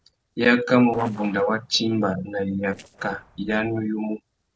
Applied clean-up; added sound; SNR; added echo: neural separator model SepFormer DNS4.